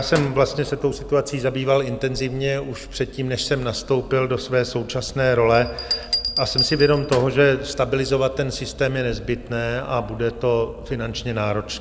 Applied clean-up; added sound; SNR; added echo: none; Bell; 12 dB; none.